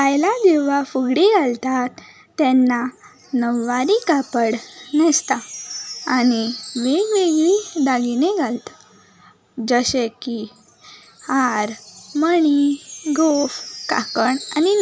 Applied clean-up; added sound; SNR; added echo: none; Wind chime; 18 dB; none.